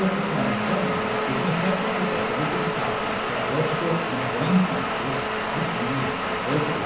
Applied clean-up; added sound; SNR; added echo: none; Domestic sounds, home sounds; -2 dB; reverberation time 1.0 s.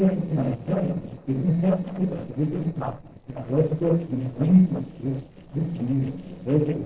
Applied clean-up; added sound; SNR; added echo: neural separator model SepFormer DNS4.